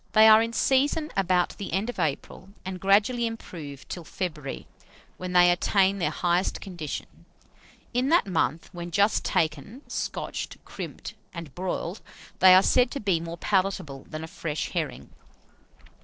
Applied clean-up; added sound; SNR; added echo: neural separator model SepFormer DNS4.